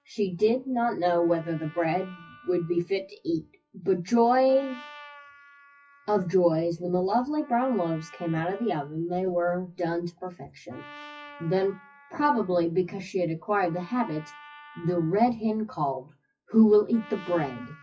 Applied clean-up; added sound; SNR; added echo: classical method WPE with log-MMSE.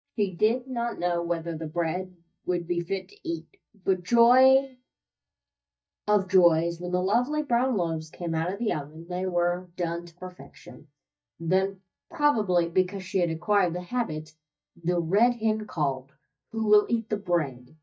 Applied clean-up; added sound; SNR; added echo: neural mask model DeepFilterNet 3.